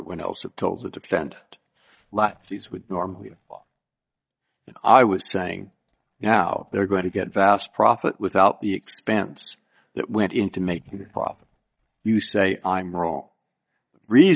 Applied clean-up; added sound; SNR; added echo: neural mask model DeepFilterNet 3.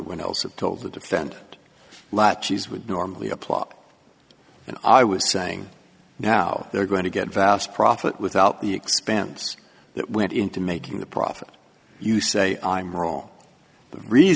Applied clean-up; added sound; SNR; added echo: none; none; none; none.